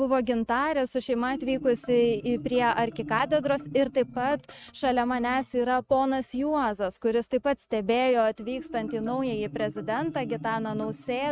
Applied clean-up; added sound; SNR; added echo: neural mask model RNNoise.